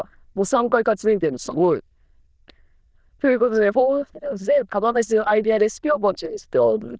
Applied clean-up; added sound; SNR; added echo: neural diffusion model UNIVERSE++.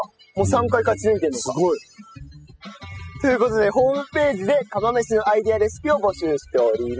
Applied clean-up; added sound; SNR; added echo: classical method spectral subtraction.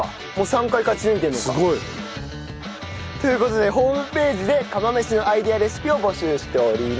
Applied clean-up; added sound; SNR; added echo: none; none; none; none.